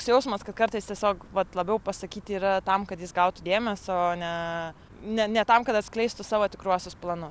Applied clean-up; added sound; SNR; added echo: none; none; none; none.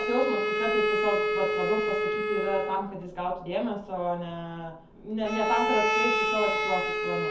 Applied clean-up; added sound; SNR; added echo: none; Bowed string instrument; -2 dB; reverberation time 0.5 s.